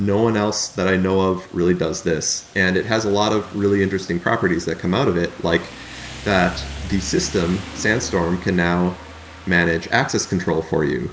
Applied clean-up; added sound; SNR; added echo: none; Rain; 17 dB; none.